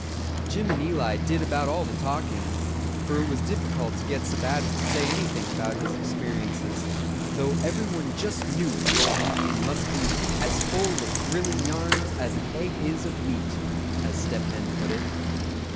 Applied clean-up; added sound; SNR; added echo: none; Bicycle + Splash, splatter; -4 dB; none.